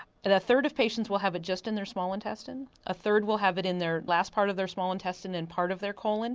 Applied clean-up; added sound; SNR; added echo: none; none; none; none.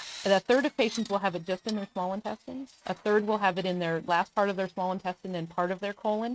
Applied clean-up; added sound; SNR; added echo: neural mask model RNNoise.